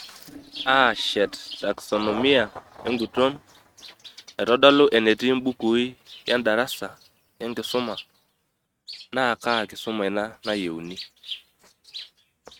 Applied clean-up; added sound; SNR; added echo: neural mask model RNNoise.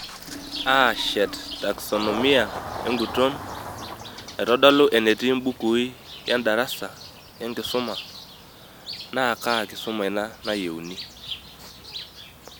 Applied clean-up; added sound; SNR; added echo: none; Engine starting + Bird; 12 dB; none.